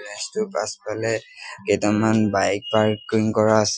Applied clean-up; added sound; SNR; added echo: classical method Wiener filter.